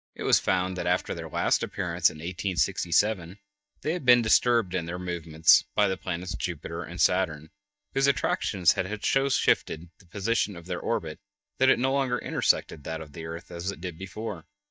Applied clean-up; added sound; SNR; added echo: neural mask model DeepFilterNet 3.